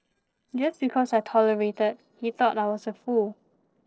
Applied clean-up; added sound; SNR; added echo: neural separator model SepFormer DNS4.